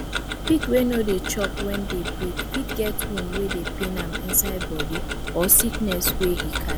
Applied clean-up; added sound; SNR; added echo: none; Tick-tock; 3 dB; none.